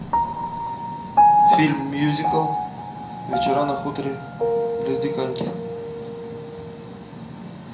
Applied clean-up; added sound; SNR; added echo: none; Piano; -4 dB; reverberation time 0.5 s.